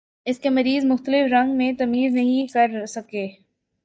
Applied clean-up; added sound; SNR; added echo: neural mask model DeepFilterNet 3.